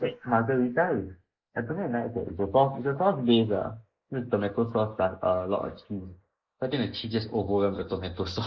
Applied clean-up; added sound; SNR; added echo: neural mask model Resemble Enhance denoiser.